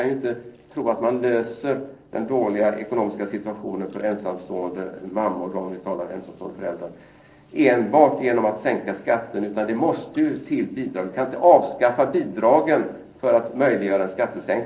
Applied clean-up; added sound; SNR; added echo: neural separator model SepFormer DNS4.